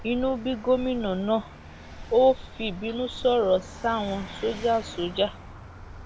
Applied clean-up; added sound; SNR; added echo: none; Vehicle; 14 dB; none.